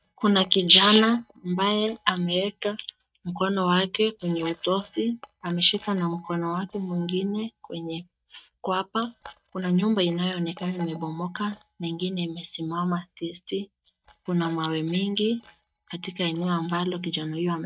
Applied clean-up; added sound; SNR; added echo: neural mask model DeepFilterNet 3.